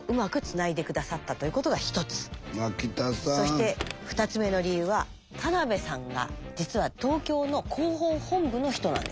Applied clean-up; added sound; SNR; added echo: none; Telephone; 19 dB; none.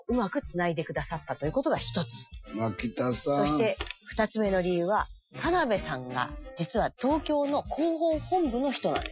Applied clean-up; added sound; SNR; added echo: classical method Wiener filter.